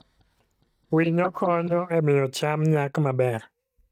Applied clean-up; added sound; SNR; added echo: neural mask model DeepFilterNet 3.